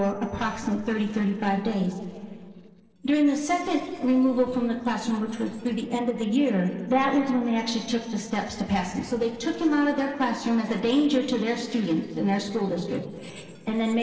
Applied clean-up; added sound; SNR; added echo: neural separator model SepFormer DNS4.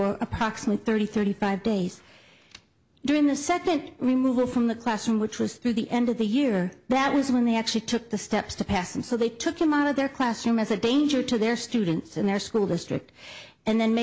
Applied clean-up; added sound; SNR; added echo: none; none; none; none.